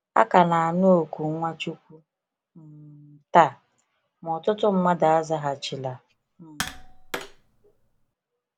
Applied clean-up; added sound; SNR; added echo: none; Tap; 13 dB; none.